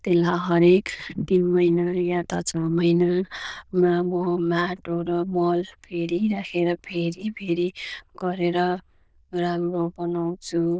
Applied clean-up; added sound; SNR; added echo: neural diffusion model UNIVERSE++.